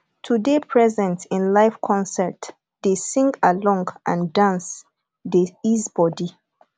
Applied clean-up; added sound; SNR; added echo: none; none; none; none.